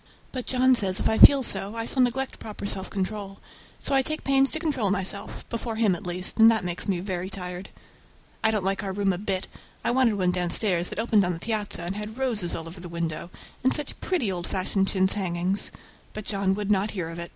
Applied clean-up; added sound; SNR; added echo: none; none; none; none.